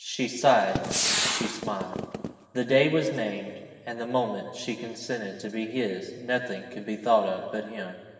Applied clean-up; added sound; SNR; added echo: none; Gunshot, gunfire; 1 dB; reverberation time 2.1 s.